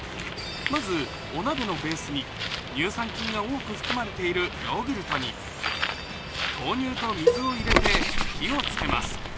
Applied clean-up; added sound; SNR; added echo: none; Cowbell + Bird; -1 dB; none.